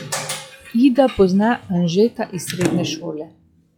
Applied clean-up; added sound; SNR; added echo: classical method log-MMSE.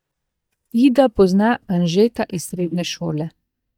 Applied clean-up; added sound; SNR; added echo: neural mask model DeepFilterNet 3.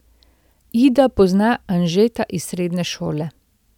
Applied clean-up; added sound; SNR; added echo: none; none; none; none.